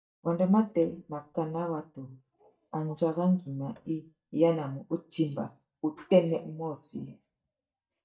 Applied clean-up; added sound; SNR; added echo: neural mask model DeepFilterNet 3.